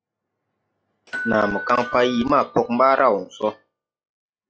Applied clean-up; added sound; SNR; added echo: classical method log-MMSE.